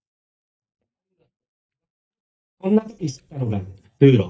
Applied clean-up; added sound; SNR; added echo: neural mask model DeepFilterNet 3.